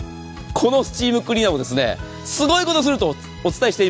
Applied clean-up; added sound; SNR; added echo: none; none; none; none.